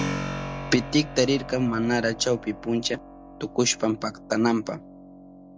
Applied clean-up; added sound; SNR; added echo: none; Keyboard (musical); 10 dB; none.